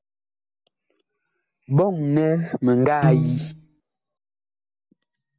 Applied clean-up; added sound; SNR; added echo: none; Piano; -3 dB; none.